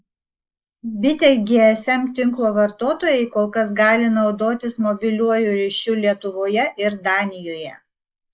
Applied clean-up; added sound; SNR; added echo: neural mask model Resemble Enhance denoiser.